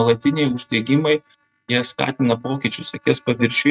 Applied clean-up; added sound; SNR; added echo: neural mask model RNNoise.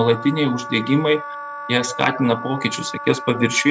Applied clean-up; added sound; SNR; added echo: none; Wind instrument, woodwind instrument; 11 dB; none.